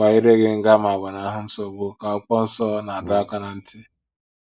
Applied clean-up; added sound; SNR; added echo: neural mask model Resemble Enhance denoiser.